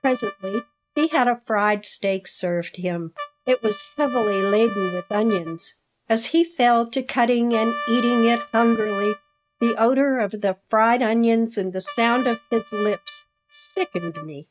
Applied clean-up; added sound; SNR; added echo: neural mask model RNNoise.